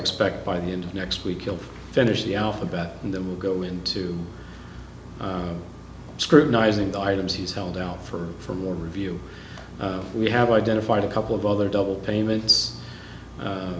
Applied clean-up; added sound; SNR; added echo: none; none; none; none.